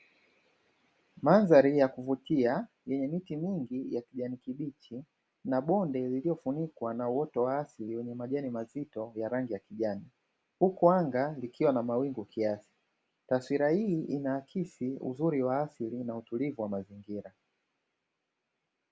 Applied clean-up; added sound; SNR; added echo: none; none; none; none.